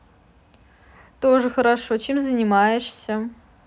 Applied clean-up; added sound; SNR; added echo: none; none; none; none.